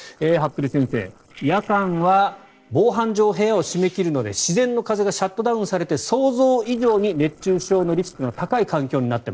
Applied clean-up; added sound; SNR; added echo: neural separator model SepFormer DNS4.